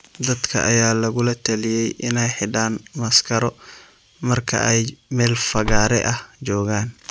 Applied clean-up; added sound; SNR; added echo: none; Bird; -2 dB; none.